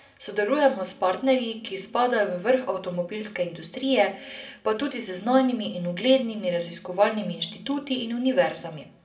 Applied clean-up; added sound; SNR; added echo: none; none; none; reverberation time 0.4 s.